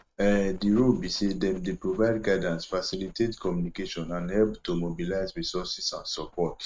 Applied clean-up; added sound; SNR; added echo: neural mask model RNNoise.